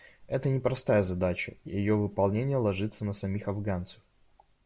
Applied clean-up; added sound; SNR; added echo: none; none; none; none.